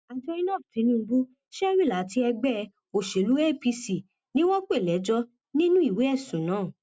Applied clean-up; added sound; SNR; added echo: none; none; none; none.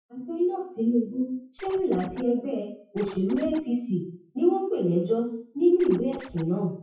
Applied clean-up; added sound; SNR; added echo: classical method WPE with log-MMSE.